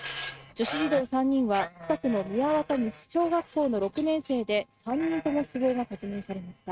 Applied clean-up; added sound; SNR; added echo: neural mask model RNNoise.